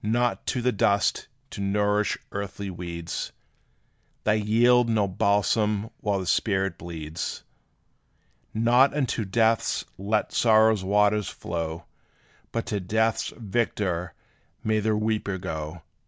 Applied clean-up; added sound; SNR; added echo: none; none; none; none.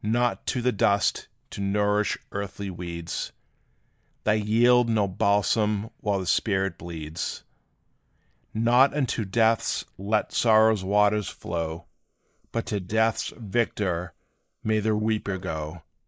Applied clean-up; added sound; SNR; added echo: neural mask model Resemble Enhance denoiser.